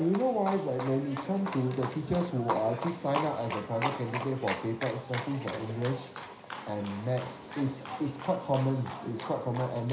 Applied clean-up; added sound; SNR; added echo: none; Livestock, farm animals, working animals; 8 dB; reverberation time 0.5 s.